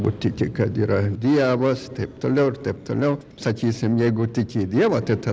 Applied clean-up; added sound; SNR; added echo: none; none; none; none.